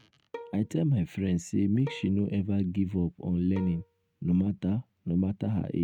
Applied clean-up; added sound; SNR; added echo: neural mask model RNNoise.